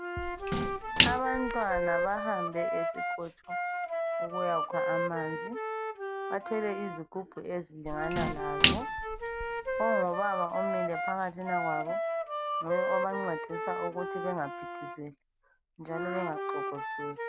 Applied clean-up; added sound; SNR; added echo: none; Wind instrument, woodwind instrument + Splash, splatter; -3 dB; none.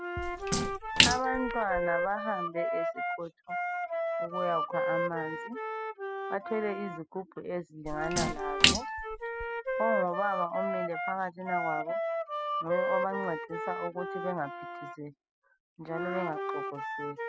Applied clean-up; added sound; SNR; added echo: classical method spectral subtraction.